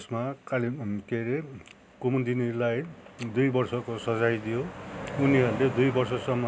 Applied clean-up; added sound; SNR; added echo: none; none; none; none.